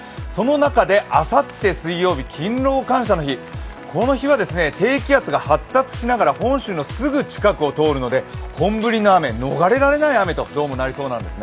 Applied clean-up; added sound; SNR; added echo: none; none; none; none.